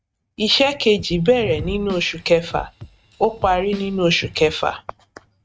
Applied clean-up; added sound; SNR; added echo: neural mask model RNNoise.